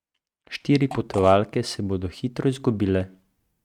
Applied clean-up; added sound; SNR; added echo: neural mask model RNNoise.